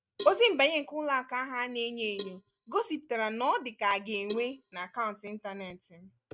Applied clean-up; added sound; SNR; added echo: neural mask model RNNoise.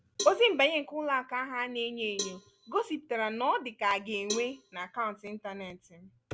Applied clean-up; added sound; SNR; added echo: none; Cowbell; 13 dB; none.